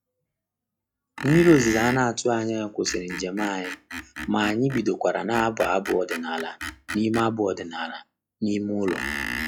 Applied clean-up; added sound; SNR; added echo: classical method log-MMSE.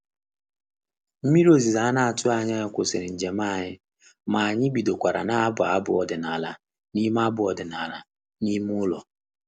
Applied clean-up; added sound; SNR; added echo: none; none; none; none.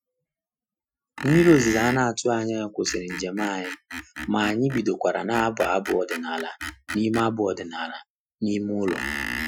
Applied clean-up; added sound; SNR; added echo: classical method Wiener filter.